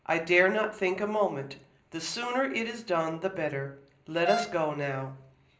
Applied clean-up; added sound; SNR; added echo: none; Brass instrument; 5 dB; reverberation time 0.5 s.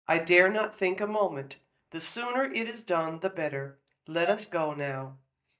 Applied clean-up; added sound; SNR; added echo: neural mask model DeepFilterNet 3.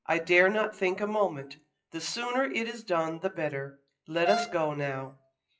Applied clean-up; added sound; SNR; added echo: classical method WPE with log-MMSE.